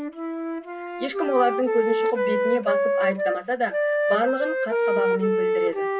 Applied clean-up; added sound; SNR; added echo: none; Wind instrument, woodwind instrument; -3 dB; reverberation time 0.2 s.